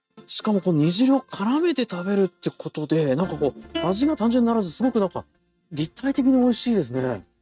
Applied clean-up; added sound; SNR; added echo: neural mask model RNNoise.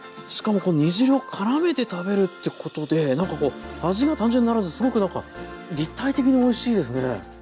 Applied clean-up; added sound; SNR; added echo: none; none; none; none.